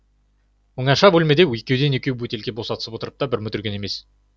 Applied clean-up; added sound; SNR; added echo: none; none; none; none.